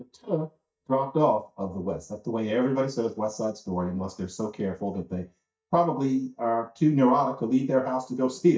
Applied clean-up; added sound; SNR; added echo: neural mask model DeepFilterNet 3.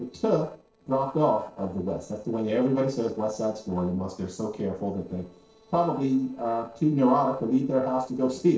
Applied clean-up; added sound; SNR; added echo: neural separator model SepFormer DNS4.